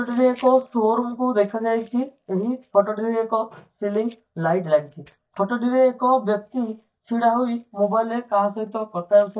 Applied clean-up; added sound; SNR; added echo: neural mask model DeepFilterNet 3.